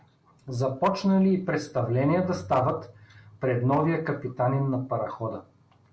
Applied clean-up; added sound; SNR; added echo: none; none; none; none.